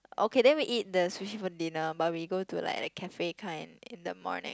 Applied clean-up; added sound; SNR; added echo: none; none; none; none.